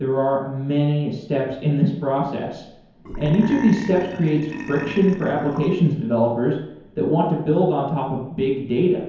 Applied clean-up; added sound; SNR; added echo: none; Burping, eructation; 12 dB; reverberation time 0.9 s.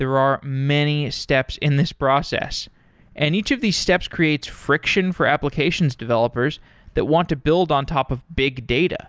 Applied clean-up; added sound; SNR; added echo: none; none; none; none.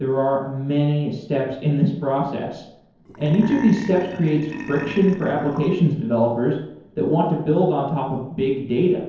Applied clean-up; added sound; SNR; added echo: neural separator model SepFormer DNS4.